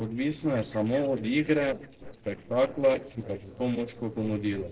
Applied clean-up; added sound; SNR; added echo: neural separator model SepFormer DNS4.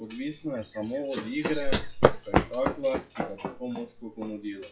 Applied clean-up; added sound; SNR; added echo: classical method WPE with log-MMSE.